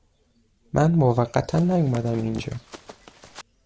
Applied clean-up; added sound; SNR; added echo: none; Run; 20 dB; none.